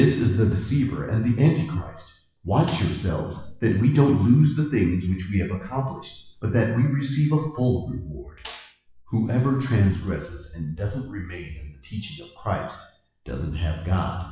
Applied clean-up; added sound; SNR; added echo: classical method WPE with log-MMSE.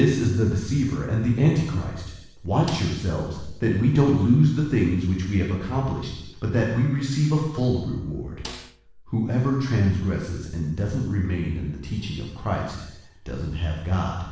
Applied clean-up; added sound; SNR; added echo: none; Snare drum; 19 dB; reverberation time 0.9 s.